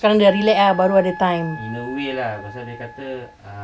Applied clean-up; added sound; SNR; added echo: none; Wind instrument, woodwind instrument; 16 dB; none.